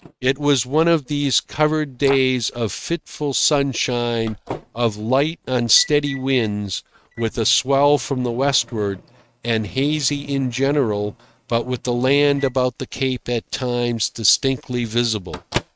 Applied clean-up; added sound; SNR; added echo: neural mask model RNNoise.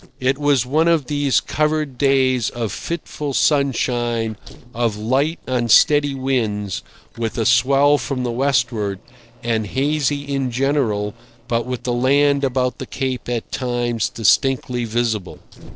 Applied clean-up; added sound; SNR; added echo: neural separator model SepFormer DNS4.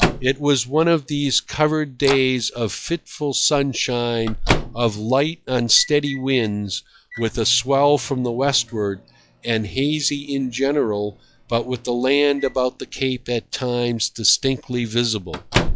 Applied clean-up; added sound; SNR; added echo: classical method log-MMSE.